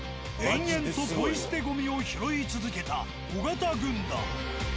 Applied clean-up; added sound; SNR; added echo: none; Bell; 17 dB; none.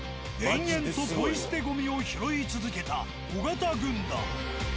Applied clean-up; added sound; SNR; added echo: none; none; none; none.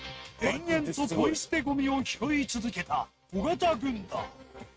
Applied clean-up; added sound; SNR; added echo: neural mask model RNNoise.